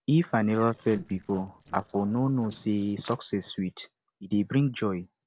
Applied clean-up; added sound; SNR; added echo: neural separator model SepFormer DNS4.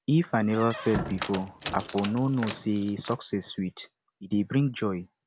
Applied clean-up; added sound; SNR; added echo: none; Squeak; 10 dB; none.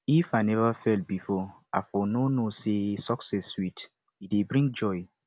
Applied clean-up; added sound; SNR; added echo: none; none; none; none.